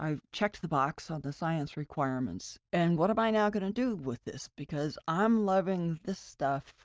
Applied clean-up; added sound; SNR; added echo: none; none; none; none.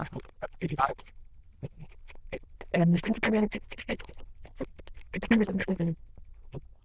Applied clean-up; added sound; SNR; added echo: neural diffusion model UNIVERSE++.